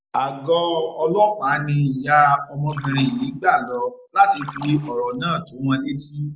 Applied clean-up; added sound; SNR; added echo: none; Splash, splatter; 17 dB; none.